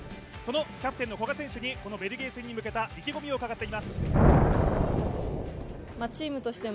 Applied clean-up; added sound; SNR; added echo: none; Thunder; -5 dB; none.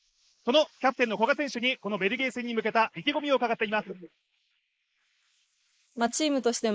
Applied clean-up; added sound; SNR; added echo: neural mask model Resemble Enhance denoiser.